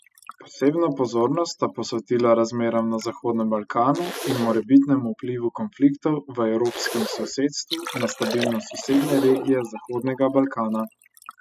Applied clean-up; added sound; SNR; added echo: classical method spectral subtraction.